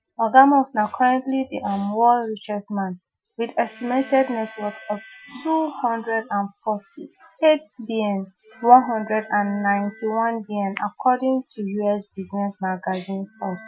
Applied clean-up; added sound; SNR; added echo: classical method Wiener filter.